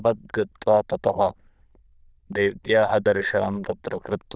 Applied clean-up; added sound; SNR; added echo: neural diffusion model UNIVERSE++.